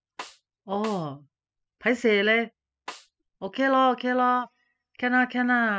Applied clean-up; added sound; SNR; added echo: classical method spectral subtraction.